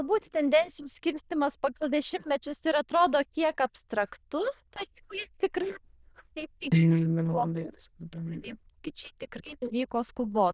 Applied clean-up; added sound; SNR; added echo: neural diffusion model UNIVERSE++.